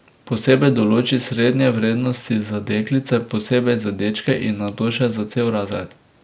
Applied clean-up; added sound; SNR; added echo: none; none; none; none.